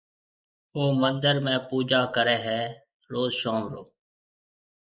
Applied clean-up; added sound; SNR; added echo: neural mask model Resemble Enhance denoiser.